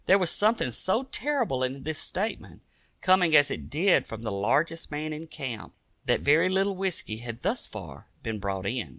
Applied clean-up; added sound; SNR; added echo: none; none; none; none.